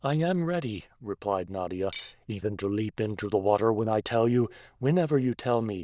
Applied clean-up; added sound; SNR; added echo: neural diffusion model UNIVERSE++.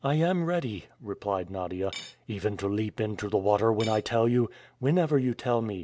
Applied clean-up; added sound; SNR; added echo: none; Cutlery, silverware / Dishes, pots, and pans; 16 dB; none.